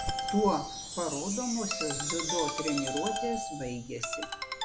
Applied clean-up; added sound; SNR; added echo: none; Chime + Ringtone; 1 dB; none.